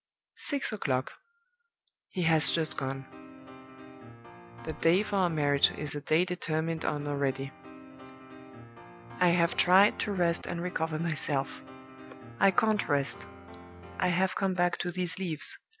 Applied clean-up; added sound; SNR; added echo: none; Piano; 15 dB; none.